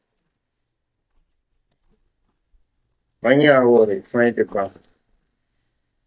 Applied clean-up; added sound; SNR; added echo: neural mask model DeepFilterNet 3.